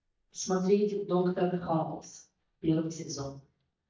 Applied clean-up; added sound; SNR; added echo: neural mask model DeepFilterNet 3.